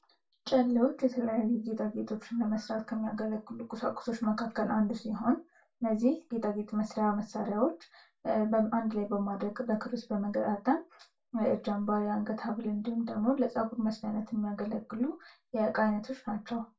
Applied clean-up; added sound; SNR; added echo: none; none; none; reverberation time 0.2 s.